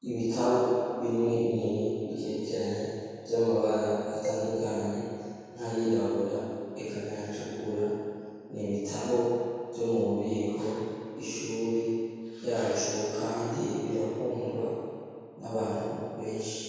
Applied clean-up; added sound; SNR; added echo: none; Marimba, xylophone; 11 dB; reverberation time 2.2 s.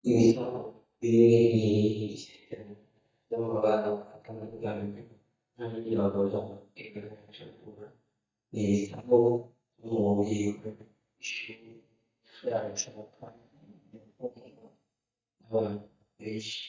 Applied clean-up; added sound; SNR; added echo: neural mask model DeepFilterNet 3.